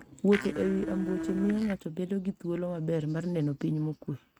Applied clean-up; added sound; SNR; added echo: neural mask model RNNoise.